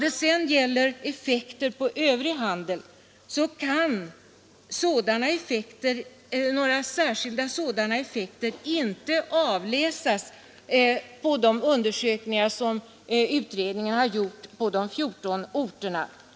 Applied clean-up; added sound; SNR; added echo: none; none; none; none.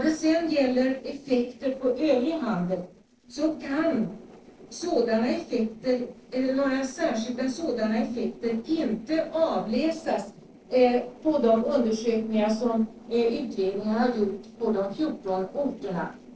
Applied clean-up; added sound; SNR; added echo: neural separator model SepFormer DNS4.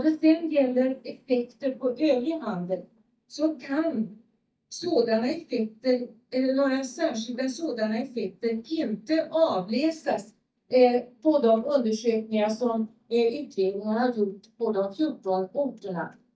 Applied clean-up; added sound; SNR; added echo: neural mask model DeepFilterNet 3.